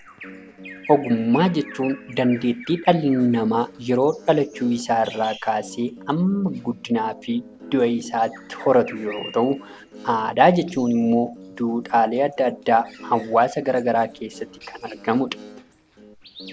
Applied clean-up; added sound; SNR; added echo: none; Bird vocalization, bird call, bird song + Guitar; 20 dB; none.